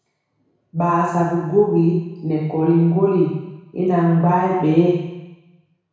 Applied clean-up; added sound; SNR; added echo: none; none; none; reverberation time 1.1 s.